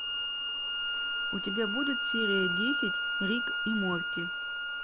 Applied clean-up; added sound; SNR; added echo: none; Bowed string instrument; -5 dB; none.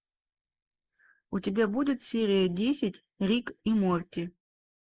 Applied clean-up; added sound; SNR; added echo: neural mask model Resemble Enhance denoiser.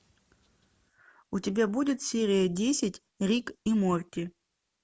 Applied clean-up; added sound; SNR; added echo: none; none; none; none.